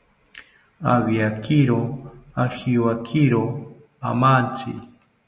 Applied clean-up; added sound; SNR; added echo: none; none; none; none.